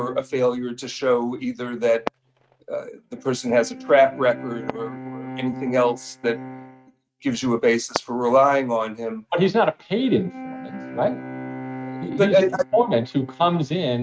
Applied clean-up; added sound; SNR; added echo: neural mask model RNNoise.